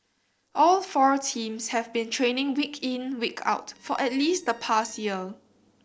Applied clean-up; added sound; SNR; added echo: neural separator model SepFormer DNS4.